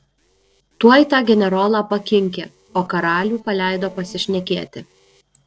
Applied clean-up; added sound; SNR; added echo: neural separator model SepFormer DNS4.